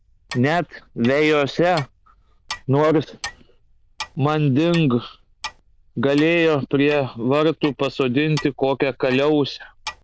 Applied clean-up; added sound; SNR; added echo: neural diffusion model UNIVERSE++.